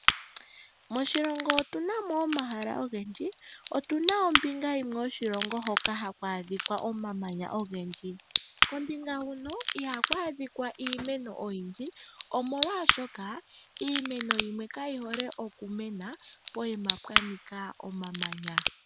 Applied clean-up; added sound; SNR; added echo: none; Crack / Crackle; -1 dB; none.